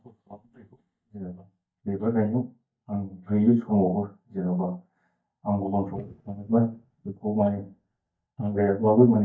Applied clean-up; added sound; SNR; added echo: neural mask model DeepFilterNet 3.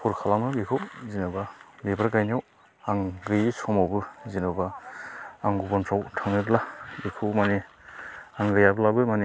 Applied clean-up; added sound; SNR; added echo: none; none; none; none.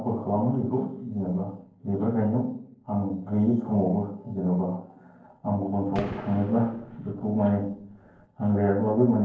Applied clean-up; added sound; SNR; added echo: neural separator model SepFormer DNS4.